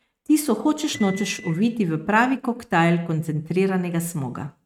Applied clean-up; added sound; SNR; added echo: neural mask model RNNoise.